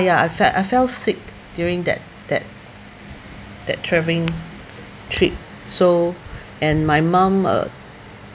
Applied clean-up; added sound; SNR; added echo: none; none; none; none.